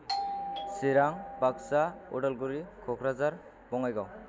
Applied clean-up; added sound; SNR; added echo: none; Doorbell; 7 dB; none.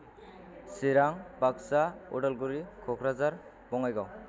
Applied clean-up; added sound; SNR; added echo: none; none; none; none.